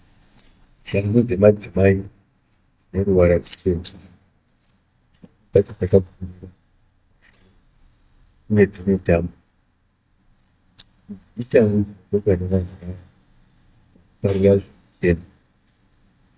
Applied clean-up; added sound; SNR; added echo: neural mask model DeepFilterNet 3.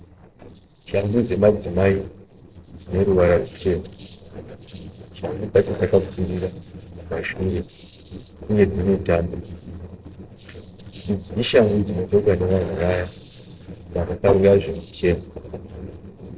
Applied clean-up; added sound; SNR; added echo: neural separator model SepFormer DNS4.